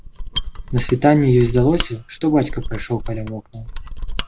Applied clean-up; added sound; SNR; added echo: none; Mechanisms; 7 dB; none.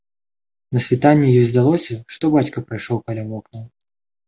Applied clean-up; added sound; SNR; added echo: none; none; none; none.